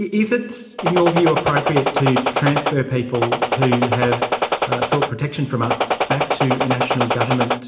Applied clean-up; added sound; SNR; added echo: none; Gunshot, gunfire; 0 dB; reverberation time 0.8 s.